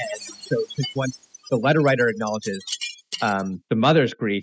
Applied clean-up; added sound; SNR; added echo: classical method spectral subtraction.